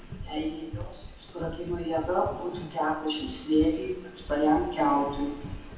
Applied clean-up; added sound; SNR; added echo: none; Run; 12 dB; reverberation time 0.9 s.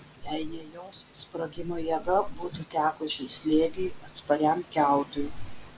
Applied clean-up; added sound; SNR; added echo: none; none; none; none.